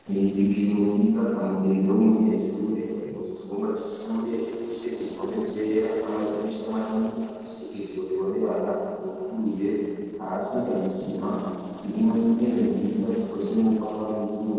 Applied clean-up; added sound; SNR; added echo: neural separator model SepFormer DNS4.